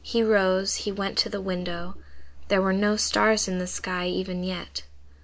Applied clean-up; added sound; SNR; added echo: none; none; none; none.